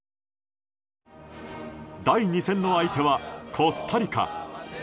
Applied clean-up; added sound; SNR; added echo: none; none; none; none.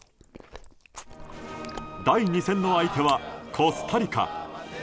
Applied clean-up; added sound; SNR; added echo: none; Chewing, mastication + Wind instrument, woodwind instrument; 17 dB; none.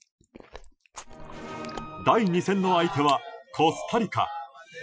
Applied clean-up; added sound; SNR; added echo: classical method Wiener filter.